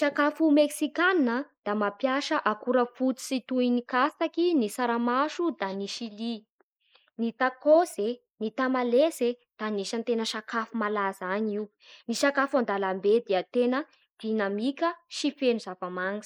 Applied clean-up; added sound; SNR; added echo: neural mask model Resemble Enhance denoiser.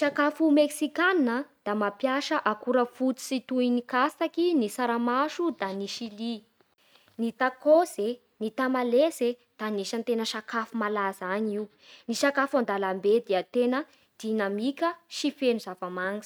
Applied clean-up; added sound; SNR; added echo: none; none; none; none.